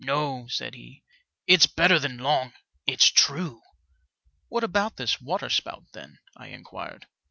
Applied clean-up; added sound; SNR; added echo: none; none; none; none.